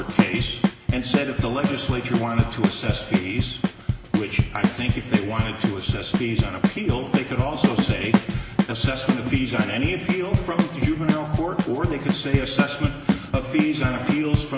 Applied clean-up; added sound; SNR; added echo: none; Bass drum / Snare drum / Drum kit; -2 dB; none.